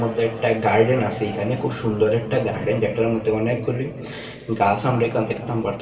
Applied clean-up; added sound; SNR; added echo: none; none; none; reverberation time 2.9 s.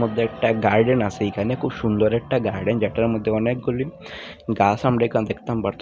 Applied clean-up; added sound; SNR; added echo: none; none; none; none.